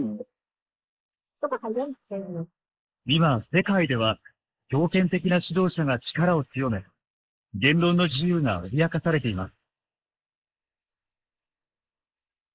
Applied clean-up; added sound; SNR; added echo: neural mask model Resemble Enhance denoiser.